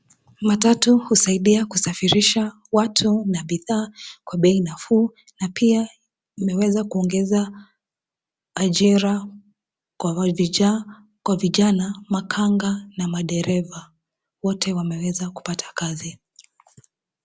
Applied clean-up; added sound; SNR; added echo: none; none; none; none.